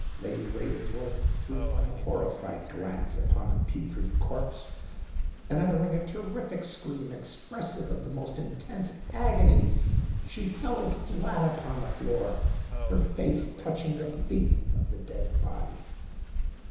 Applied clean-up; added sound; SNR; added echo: none; Rain; -5 dB; reverberation time 1.0 s.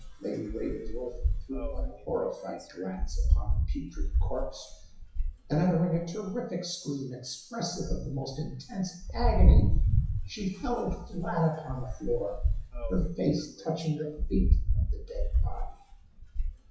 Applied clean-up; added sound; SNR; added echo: classical method WPE with log-MMSE.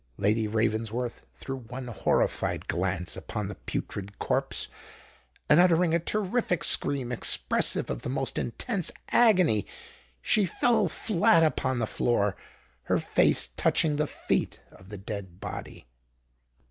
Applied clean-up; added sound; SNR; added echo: none; none; none; none.